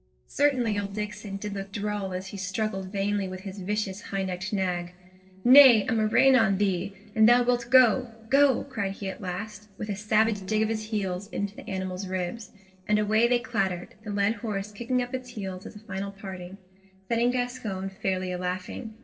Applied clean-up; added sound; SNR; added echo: neural separator model SepFormer DNS4.